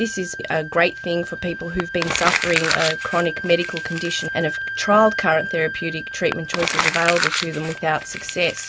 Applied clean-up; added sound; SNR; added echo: none; Crumpling, crinkling + Wind instrument, woodwind instrument; 4 dB; none.